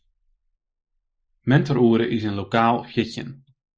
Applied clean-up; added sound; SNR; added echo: neural mask model Resemble Enhance denoiser.